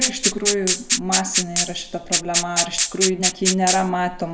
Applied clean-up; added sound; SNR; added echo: none; Rattle (instrument); -2 dB; none.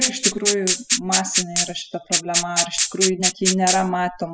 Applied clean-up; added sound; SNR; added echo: classical method spectral subtraction.